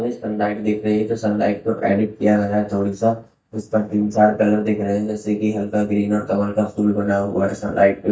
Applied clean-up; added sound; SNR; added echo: neural mask model DeepFilterNet 3.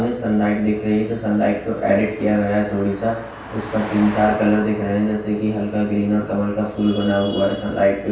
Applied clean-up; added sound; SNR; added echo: none; Car passing by; 18 dB; reverberation time 0.7 s.